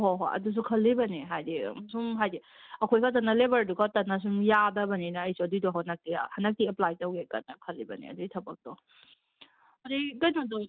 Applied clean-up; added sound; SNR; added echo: none; none; none; none.